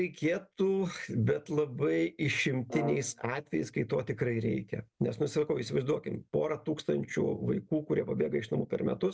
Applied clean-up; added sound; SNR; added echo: none; Brass instrument; 9 dB; none.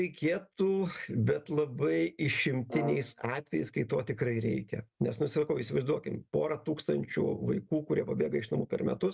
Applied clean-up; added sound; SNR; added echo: neural mask model RNNoise.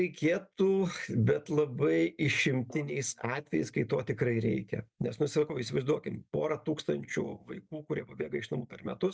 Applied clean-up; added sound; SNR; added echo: neural mask model DeepFilterNet 3.